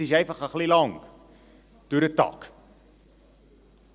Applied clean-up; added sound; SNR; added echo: none; none; none; none.